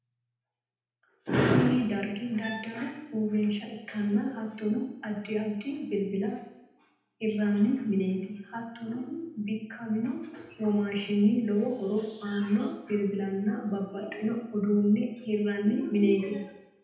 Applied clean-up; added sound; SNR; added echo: none; Brass instrument; 17 dB; reverberation time 0.9 s.